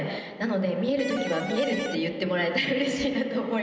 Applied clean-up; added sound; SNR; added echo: none; Electric guitar; 8 dB; none.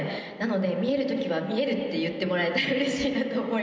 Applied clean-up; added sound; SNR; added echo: none; none; none; none.